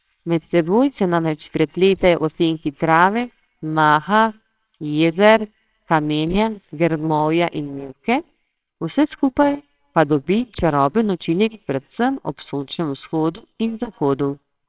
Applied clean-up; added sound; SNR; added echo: neural separator model SepFormer WHAMR!.